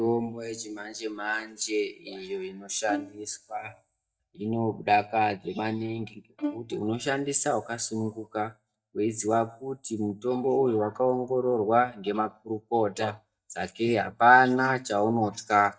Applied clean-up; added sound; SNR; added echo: neural mask model DeepFilterNet 3.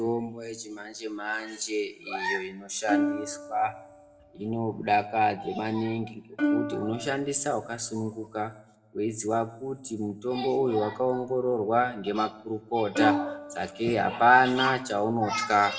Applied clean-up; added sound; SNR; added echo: none; Plucked string instrument; 5 dB; reverberation time 0.5 s.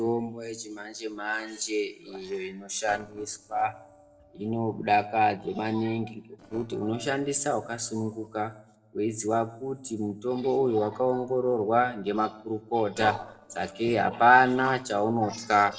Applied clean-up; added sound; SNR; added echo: neural separator model SepFormer DNS4.